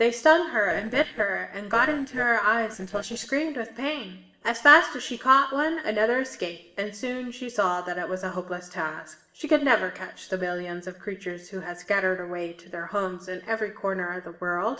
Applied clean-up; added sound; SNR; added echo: neural separator model SepFormer DNS4.